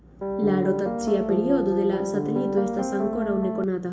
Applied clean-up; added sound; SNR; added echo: none; Piano; 2 dB; reverberation time 0.4 s.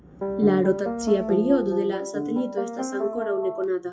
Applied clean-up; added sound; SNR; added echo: classical method WPE with log-MMSE.